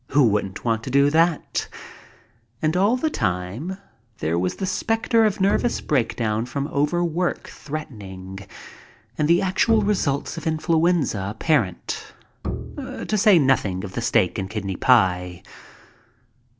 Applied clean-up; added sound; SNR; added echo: none; Bowed string instrument; 10 dB; none.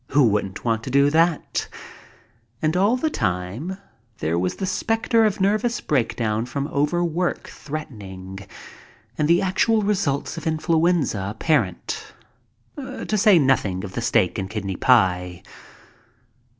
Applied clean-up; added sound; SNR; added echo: none; none; none; none.